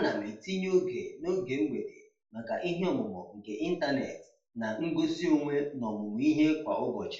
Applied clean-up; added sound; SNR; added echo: none; none; none; reverberation time 0.3 s.